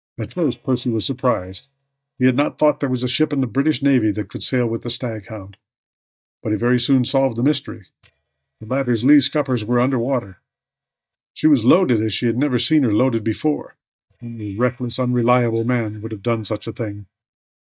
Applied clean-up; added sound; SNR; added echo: neural mask model DeepFilterNet 3.